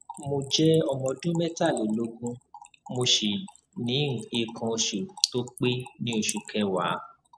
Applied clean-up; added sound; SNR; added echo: none; Trickle, dribble / Splash, splatter; 13 dB; none.